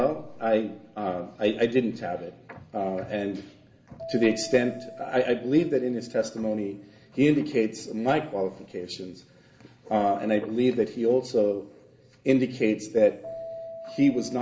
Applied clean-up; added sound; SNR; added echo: none; Keyboard (musical); 20 dB; reverberation time 1.1 s.